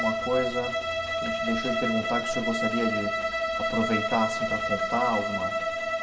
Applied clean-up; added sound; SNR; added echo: none; Bowed string instrument; -2 dB; reverberation time 1.4 s.